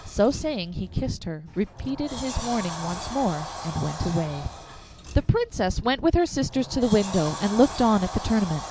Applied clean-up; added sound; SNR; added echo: none; Sliding door; 12 dB; none.